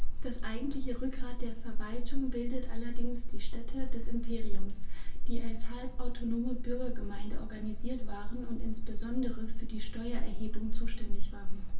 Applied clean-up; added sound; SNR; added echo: none; none; none; reverberation time 0.3 s.